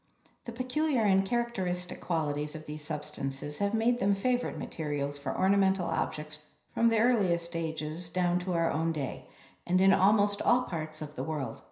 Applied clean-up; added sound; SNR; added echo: none; none; none; reverberation time 0.5 s.